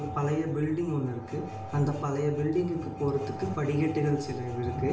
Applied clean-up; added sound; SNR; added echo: none; none; none; reverberation time 0.6 s.